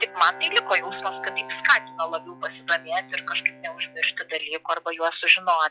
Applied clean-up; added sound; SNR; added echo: classical method log-MMSE.